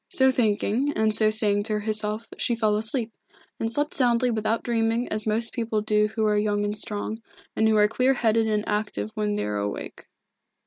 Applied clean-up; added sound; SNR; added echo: none; none; none; none.